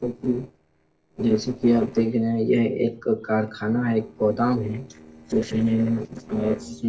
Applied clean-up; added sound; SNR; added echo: neural separator model SepFormer DNS4.